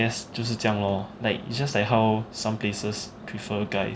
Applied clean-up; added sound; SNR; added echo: none; none; none; none.